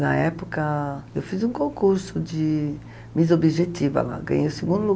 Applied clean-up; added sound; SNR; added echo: none; none; none; none.